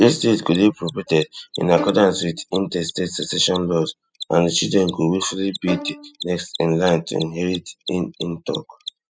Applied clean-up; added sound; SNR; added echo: classical method spectral subtraction.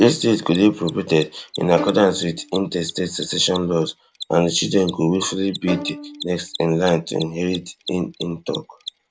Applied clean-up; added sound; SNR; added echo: none; Mechanisms + Bowed string instrument; 14 dB; none.